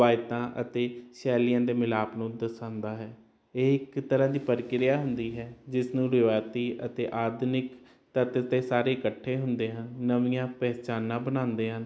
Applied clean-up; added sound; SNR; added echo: none; none; none; none.